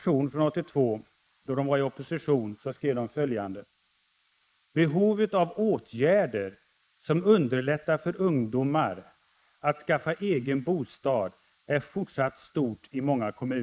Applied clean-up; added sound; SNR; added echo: neural mask model Resemble Enhance denoiser.